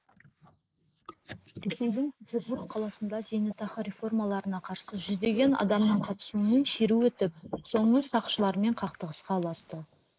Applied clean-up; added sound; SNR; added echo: neural mask model Resemble Enhance denoiser.